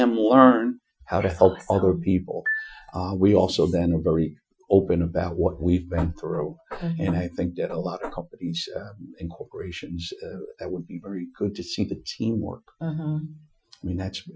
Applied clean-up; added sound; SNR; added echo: classical method Wiener filter.